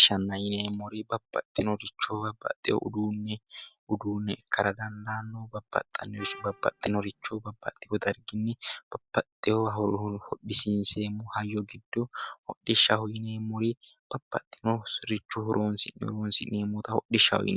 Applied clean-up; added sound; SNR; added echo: none; Trumpet; 19 dB; none.